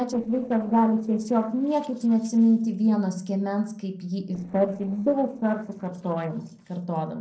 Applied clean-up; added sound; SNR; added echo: neural separator model SepFormer DNS4.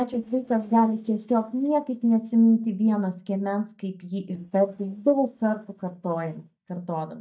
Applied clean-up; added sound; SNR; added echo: neural mask model DeepFilterNet 3.